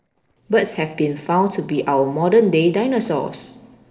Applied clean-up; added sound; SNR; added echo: neural separator model SepFormer DNS4.